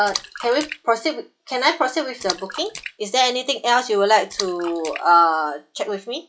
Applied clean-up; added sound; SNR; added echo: classical method log-MMSE.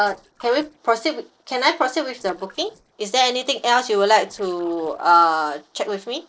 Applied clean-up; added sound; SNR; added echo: neural separator model SepFormer DNS4.